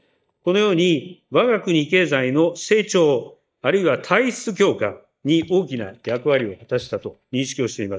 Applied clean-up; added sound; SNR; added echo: neural mask model DeepFilterNet 3.